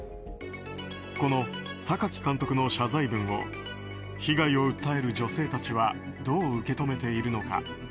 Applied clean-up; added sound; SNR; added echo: none; none; none; none.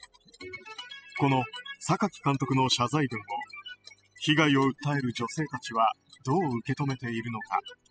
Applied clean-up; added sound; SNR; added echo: classical method spectral subtraction.